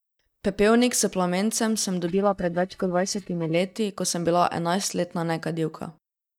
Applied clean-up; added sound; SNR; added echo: neural mask model DeepFilterNet 3.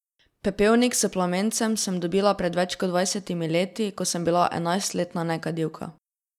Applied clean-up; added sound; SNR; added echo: none; none; none; none.